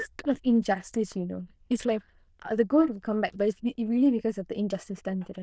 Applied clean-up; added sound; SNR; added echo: neural diffusion model UNIVERSE++.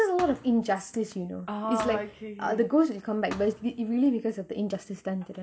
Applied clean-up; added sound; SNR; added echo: none; Thump, thud; 19 dB; none.